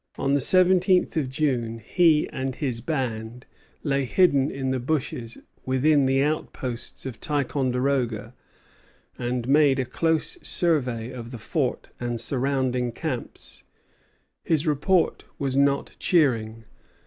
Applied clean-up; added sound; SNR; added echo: none; none; none; none.